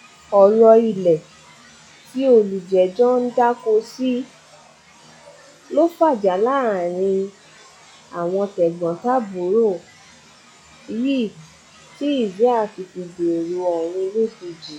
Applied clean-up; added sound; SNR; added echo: classical method log-MMSE.